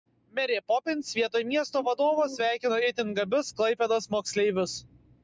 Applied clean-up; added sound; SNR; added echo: none; none; none; none.